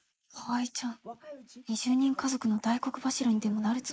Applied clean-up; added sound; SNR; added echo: neural mask model Resemble Enhance denoiser.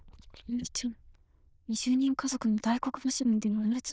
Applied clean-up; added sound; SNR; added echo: neural diffusion model UNIVERSE++.